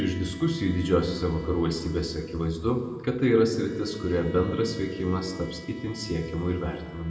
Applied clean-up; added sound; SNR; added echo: none; Bowed string instrument; 19 dB; reverberation time 1.7 s.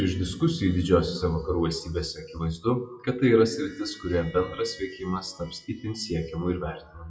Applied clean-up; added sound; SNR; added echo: classical method WPE with log-MMSE.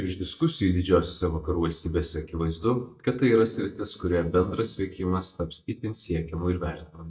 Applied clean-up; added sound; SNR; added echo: neural mask model DeepFilterNet 3.